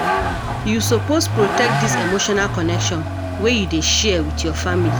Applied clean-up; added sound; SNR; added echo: none; Vehicle; 1 dB; none.